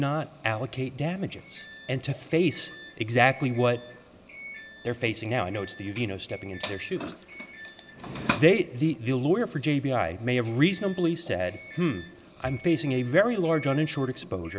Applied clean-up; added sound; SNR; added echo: none; Doorbell; 15 dB; none.